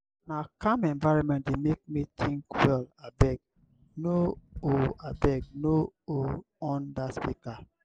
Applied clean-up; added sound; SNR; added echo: none; Tap; 17 dB; none.